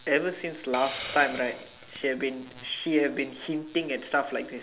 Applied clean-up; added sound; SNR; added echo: none; Hiss; 15 dB; none.